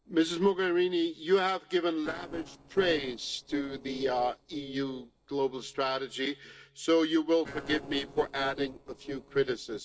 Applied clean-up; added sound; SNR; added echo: neural separator model SepFormer DNS4.